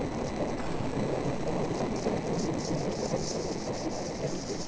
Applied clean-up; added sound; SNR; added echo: neural separator model SepFormer DNS4.